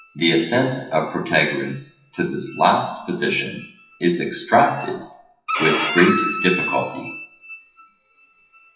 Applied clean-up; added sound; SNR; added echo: classical method WPE with log-MMSE.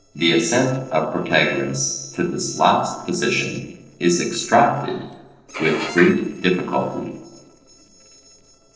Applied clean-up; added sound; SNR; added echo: neural separator model SepFormer DNS4.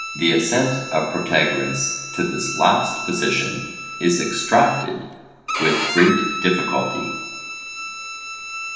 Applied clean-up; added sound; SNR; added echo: none; Bowed string instrument; 7 dB; reverberation time 0.9 s.